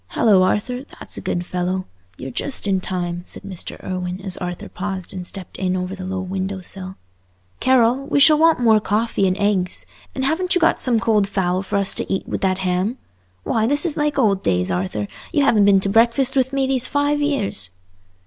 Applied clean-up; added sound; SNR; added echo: none; none; none; none.